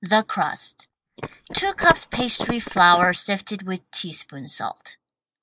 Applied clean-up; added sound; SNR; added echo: neural mask model Resemble Enhance denoiser.